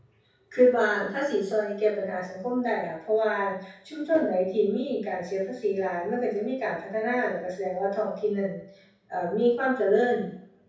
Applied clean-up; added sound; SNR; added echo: none; none; none; reverberation time 0.6 s.